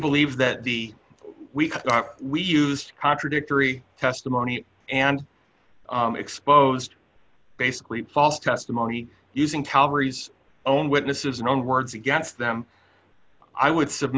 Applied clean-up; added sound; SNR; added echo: none; Shatter; 20 dB; none.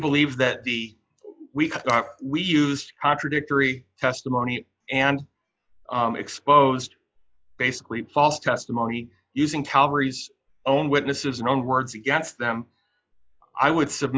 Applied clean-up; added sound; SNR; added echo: classical method log-MMSE.